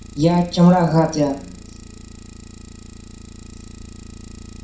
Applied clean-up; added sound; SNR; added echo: none; Idling; 17 dB; reverberation time 0.5 s.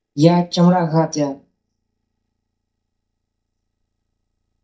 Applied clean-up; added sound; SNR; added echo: neural mask model DeepFilterNet 3.